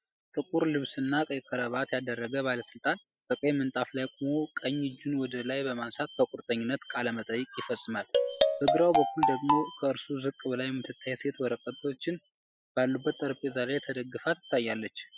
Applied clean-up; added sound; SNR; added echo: classical method spectral subtraction.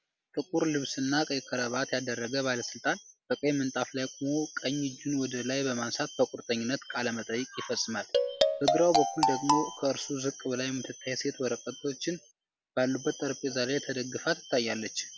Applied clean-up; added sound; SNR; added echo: none; Marimba, xylophone; -3 dB; none.